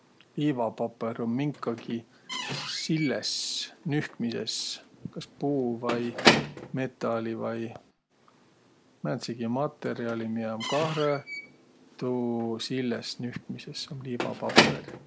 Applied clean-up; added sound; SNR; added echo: none; Squeak / Slam / Wood; 2 dB; none.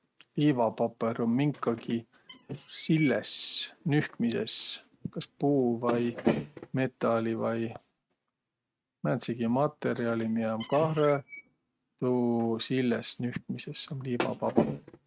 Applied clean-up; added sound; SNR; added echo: neural mask model RNNoise.